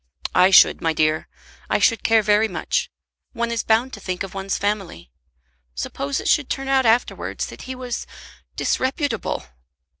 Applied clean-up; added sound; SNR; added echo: none; none; none; none.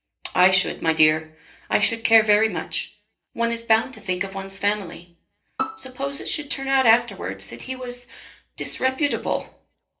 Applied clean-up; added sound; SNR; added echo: none; Bowed string instrument; 10 dB; reverberation time 0.3 s.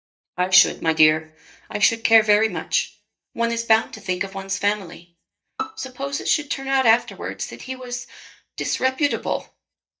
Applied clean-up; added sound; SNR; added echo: neural mask model DeepFilterNet 3.